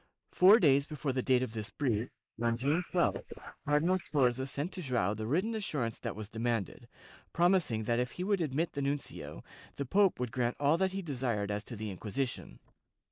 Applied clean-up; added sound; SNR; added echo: neural mask model Resemble Enhance denoiser.